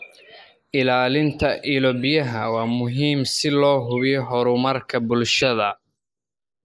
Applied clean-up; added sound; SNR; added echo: neural mask model Resemble Enhance denoiser.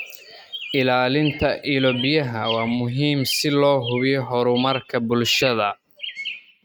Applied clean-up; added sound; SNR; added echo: neural mask model RNNoise.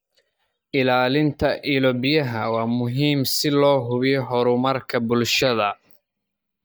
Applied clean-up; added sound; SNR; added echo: neural mask model DeepFilterNet 3.